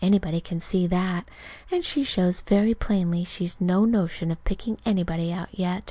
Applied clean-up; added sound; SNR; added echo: none; none; none; none.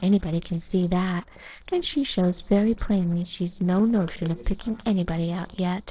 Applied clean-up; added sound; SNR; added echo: neural separator model SepFormer DNS4.